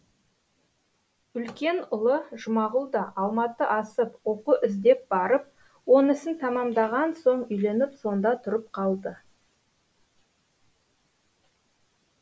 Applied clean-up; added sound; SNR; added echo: none; none; none; none.